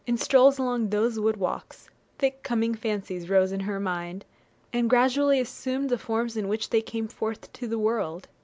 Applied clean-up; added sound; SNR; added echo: none; none; none; none.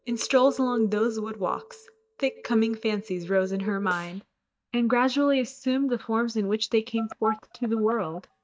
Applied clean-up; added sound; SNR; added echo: neural mask model DeepFilterNet 3.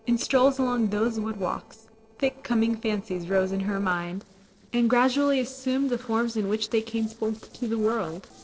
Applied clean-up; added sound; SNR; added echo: neural separator model SepFormer DNS4.